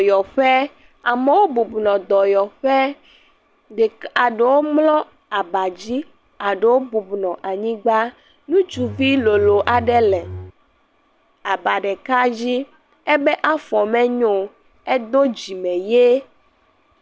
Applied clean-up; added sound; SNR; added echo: none; Bowed string instrument; 13 dB; none.